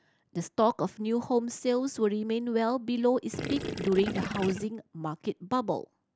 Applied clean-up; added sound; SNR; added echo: none; Gurgling / Liquid; 6 dB; none.